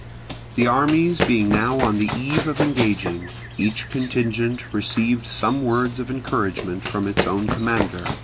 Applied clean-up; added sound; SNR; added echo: none; Run; 6 dB; none.